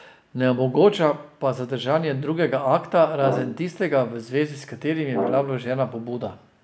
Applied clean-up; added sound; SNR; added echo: none; Brass instrument; 9 dB; none.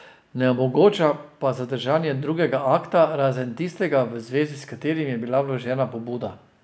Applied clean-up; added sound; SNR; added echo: none; none; none; none.